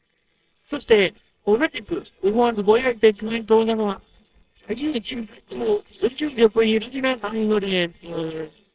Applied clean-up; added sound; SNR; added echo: neural separator model SepFormer WHAMR!.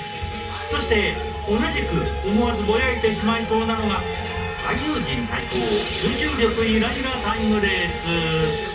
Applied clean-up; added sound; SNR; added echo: none; Wind instrument, woodwind instrument; 14 dB; reverberation time 0.3 s.